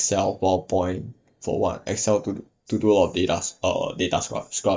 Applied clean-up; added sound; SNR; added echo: neural mask model DeepFilterNet 3.